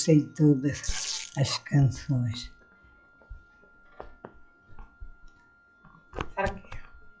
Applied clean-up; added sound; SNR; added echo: classical method log-MMSE.